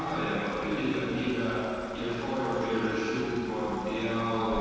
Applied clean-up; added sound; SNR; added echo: none; Rain; 14 dB; reverberation time 2.1 s.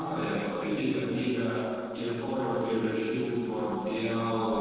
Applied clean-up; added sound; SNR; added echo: neural separator model SepFormer DNS4.